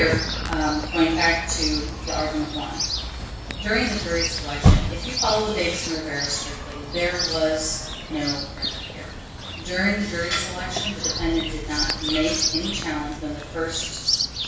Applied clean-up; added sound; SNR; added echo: none; Chirp, tweet; 1 dB; reverberation time 0.6 s.